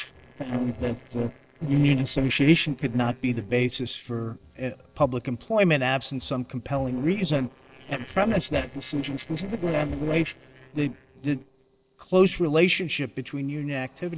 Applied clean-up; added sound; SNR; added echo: neural separator model SepFormer DNS4.